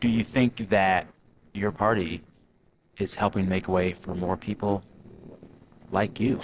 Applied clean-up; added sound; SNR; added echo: neural separator model SepFormer DNS4.